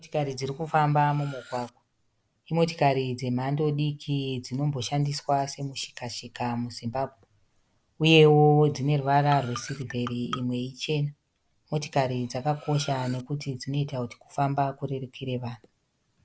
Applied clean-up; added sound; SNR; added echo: none; Cutlery, silverware + Marimba, xylophone; 19 dB; none.